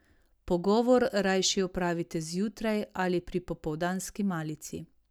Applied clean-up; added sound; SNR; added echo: none; none; none; none.